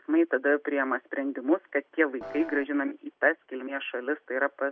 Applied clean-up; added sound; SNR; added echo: none; Piano; 12 dB; none.